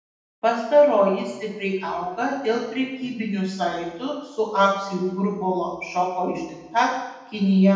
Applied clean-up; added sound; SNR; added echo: none; none; none; reverberation time 0.9 s.